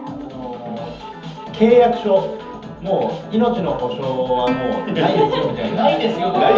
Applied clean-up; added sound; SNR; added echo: none; Plucked string instrument; 16 dB; reverberation time 0.7 s.